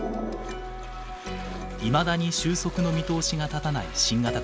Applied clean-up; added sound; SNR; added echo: none; Toilet flush; 12 dB; none.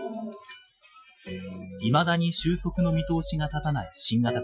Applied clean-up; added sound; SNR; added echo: classical method Wiener filter.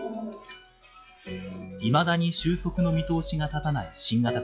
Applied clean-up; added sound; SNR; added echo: classical method log-MMSE.